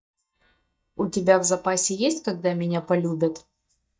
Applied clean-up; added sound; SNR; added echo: neural mask model DeepFilterNet 3.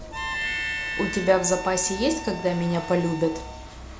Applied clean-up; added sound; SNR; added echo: none; Harmonica; 8 dB; none.